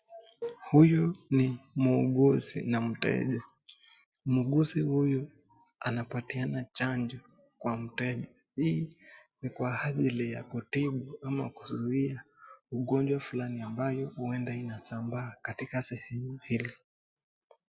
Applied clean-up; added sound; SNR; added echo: none; none; none; none.